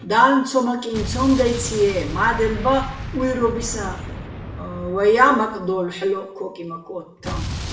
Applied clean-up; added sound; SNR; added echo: none; Explosion; 10 dB; reverberation time 0.6 s.